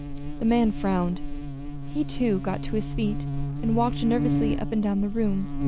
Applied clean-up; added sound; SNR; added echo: none; Buzz; 2 dB; none.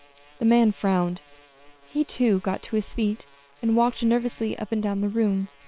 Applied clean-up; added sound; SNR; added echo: neural separator model SepFormer WHAM!.